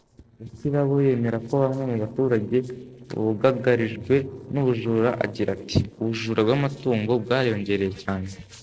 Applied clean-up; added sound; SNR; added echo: neural separator model SepFormer DNS4.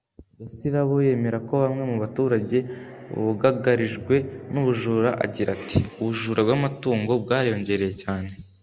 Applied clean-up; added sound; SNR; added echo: none; none; none; none.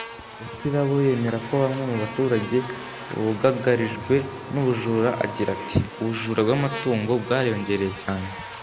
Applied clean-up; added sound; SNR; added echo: none; Buzz; 13 dB; none.